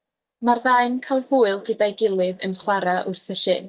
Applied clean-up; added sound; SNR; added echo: neural mask model DeepFilterNet 3.